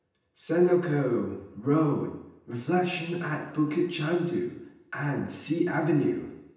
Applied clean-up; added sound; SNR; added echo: none; none; none; reverberation time 0.9 s.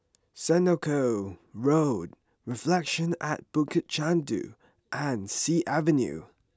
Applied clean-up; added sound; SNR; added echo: none; none; none; none.